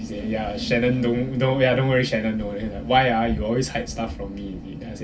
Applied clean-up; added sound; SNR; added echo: none; Thunder; 15 dB; reverberation time 0.2 s.